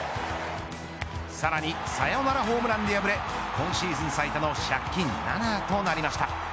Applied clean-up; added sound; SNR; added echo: none; none; none; none.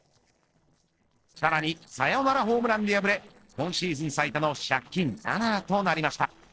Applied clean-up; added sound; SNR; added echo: neural separator model SepFormer DNS4.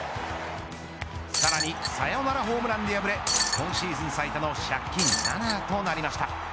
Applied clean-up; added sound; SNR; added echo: none; Shatter; -1 dB; none.